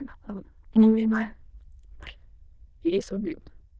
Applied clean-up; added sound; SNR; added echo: neural diffusion model UNIVERSE++.